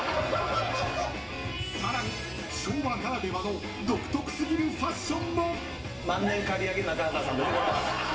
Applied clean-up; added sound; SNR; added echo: none; Guitar; 17 dB; reverberation time 0.5 s.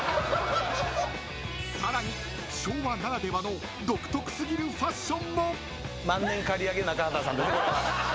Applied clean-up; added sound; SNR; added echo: none; none; none; none.